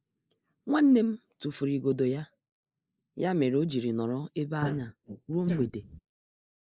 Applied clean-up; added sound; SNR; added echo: neural mask model Resemble Enhance denoiser.